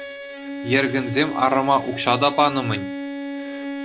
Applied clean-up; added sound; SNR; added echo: none; Bowed string instrument; 8 dB; none.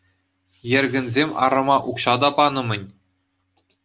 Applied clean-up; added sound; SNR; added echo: none; none; none; none.